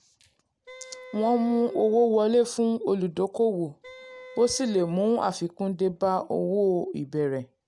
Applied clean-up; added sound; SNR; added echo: none; Wind instrument, woodwind instrument; 19 dB; none.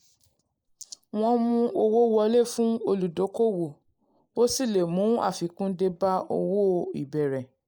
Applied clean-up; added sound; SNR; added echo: neural mask model Resemble Enhance denoiser.